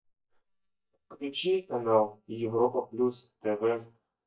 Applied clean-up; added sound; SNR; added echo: neural mask model DeepFilterNet 3.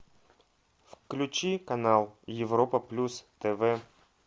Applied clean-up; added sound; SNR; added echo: none; none; none; none.